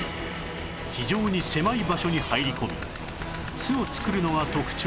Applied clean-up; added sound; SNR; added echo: none; Tools; 17 dB; none.